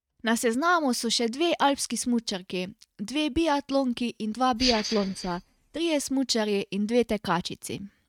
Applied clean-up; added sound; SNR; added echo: neural mask model RNNoise.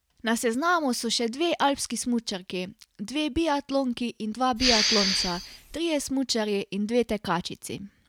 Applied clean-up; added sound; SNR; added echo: none; Respiratory sounds; -1 dB; none.